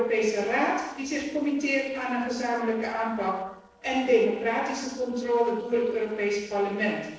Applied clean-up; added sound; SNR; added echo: neural separator model SepFormer DNS4.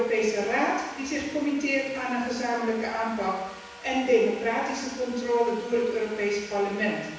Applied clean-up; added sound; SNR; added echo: none; Sawing; 19 dB; reverberation time 1.1 s.